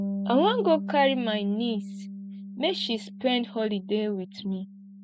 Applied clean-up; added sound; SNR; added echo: none; Bass guitar; 8 dB; none.